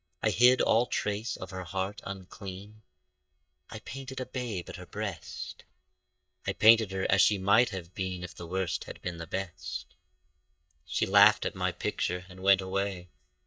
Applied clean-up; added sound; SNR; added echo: neural mask model DeepFilterNet 3.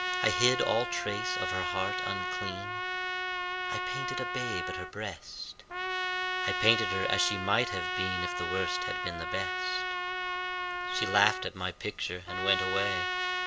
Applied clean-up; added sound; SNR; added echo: none; Trumpet; 0 dB; none.